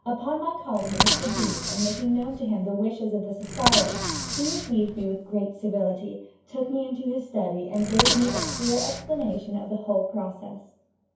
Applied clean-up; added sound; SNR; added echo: none; Bicycle; 0 dB; reverberation time 0.6 s.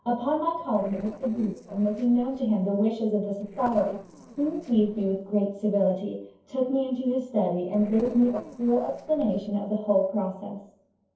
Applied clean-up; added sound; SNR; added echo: neural separator model SepFormer DNS4.